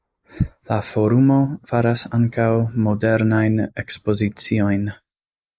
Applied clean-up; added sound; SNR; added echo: neural mask model Resemble Enhance denoiser.